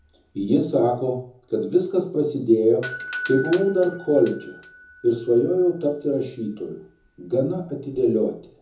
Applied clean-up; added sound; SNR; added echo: none; Doorbell; 2 dB; reverberation time 0.6 s.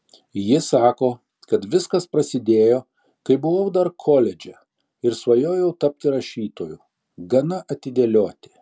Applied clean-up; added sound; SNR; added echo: none; none; none; none.